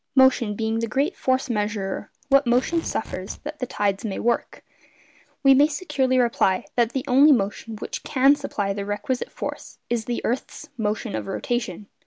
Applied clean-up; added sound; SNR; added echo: none; Packing tape, duct tape; 18 dB; none.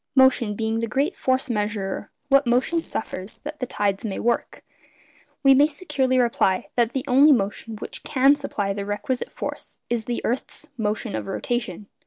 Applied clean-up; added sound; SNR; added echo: neural separator model SepFormer DNS4.